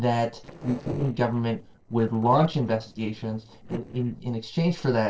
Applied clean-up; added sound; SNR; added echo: neural separator model SepFormer DNS4.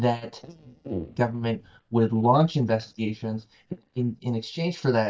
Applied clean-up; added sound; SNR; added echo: neural mask model DeepFilterNet 3.